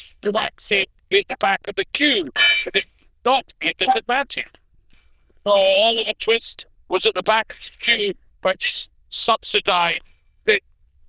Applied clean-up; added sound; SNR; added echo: neural diffusion model UNIVERSE++.